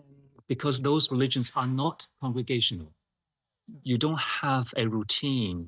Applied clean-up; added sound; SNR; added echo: neural mask model DeepFilterNet 3.